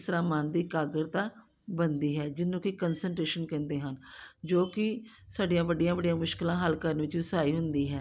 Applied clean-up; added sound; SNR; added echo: none; none; none; none.